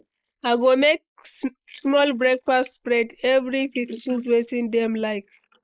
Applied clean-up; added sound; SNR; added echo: neural mask model Resemble Enhance denoiser.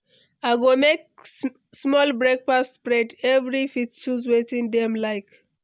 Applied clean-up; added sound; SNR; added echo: none; none; none; none.